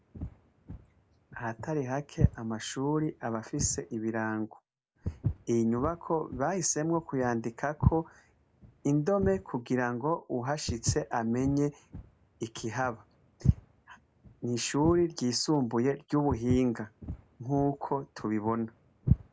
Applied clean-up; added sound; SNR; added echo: none; Walk, footsteps; 6 dB; none.